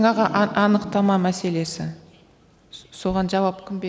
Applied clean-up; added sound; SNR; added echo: none; none; none; none.